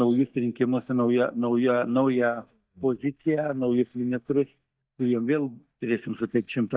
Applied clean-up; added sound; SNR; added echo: neural mask model DeepFilterNet 3.